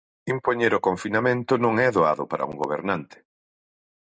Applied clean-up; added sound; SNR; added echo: none; none; none; none.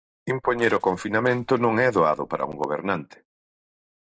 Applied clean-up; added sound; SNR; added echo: neural separator model SepFormer DNS4.